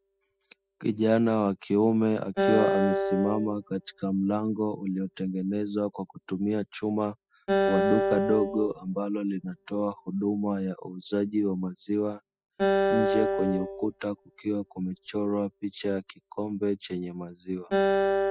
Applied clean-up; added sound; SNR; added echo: classical method spectral subtraction.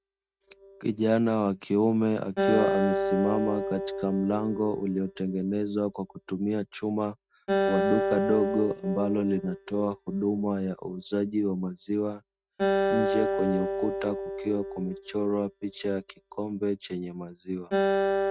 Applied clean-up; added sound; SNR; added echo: neural mask model RNNoise.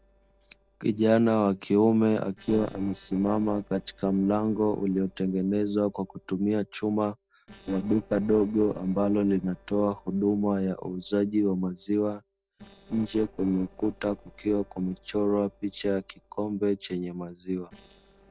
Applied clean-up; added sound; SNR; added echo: neural separator model SepFormer DNS4.